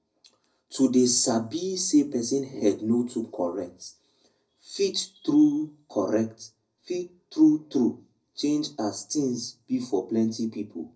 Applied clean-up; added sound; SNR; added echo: none; none; none; reverberation time 0.4 s.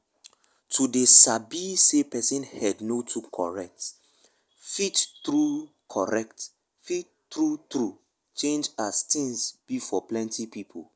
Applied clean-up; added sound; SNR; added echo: none; none; none; none.